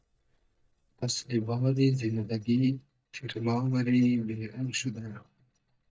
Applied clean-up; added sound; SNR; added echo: neural mask model DeepFilterNet 3.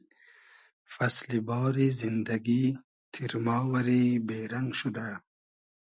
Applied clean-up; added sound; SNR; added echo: none; none; none; none.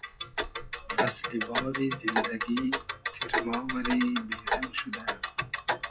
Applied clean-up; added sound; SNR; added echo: classical method WPE with log-MMSE.